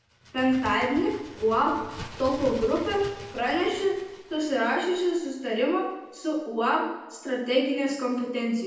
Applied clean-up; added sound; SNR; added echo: none; Bird; 18 dB; reverberation time 0.9 s.